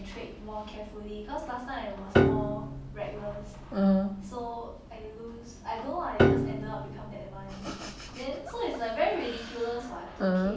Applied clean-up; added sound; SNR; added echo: none; Piano; -2 dB; none.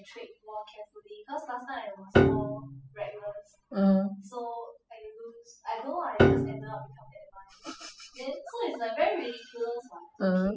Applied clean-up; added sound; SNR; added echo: classical method spectral subtraction.